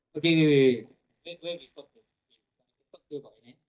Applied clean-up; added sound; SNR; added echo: neural mask model DeepFilterNet 3.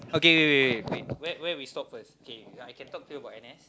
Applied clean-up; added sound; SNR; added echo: none; none; none; none.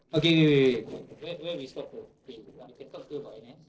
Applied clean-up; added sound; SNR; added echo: neural separator model SepFormer DNS4.